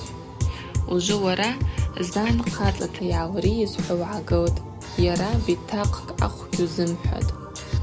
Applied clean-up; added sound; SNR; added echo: none; Drum kit; 0 dB; none.